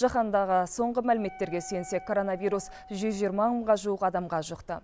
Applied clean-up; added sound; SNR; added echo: none; Wind instrument, woodwind instrument; 20 dB; none.